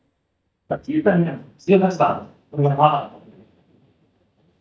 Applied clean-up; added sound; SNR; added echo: neural mask model DeepFilterNet 3.